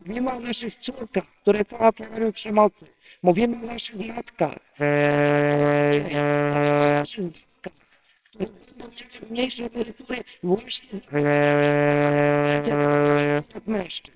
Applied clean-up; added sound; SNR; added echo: neural separator model SepFormer WHAMR!.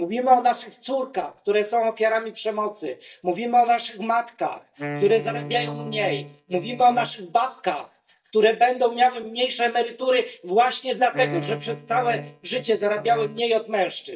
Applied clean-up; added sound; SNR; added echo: neural mask model DeepFilterNet 3.